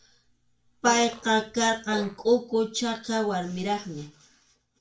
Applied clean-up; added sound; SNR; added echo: none; Fart; 15 dB; reverberation time 0.3 s.